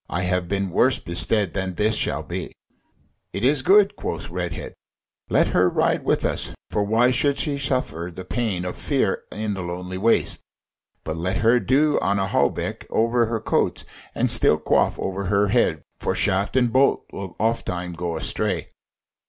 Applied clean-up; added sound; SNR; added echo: none; none; none; none.